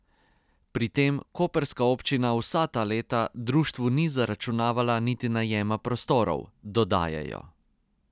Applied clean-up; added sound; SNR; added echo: none; none; none; none.